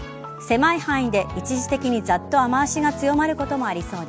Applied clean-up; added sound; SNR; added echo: none; none; none; none.